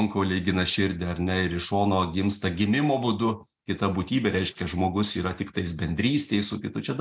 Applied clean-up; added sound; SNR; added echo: none; none; none; none.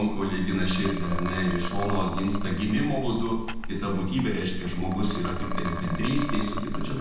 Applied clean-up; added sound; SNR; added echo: none; Liquid; 3 dB; reverberation time 0.9 s.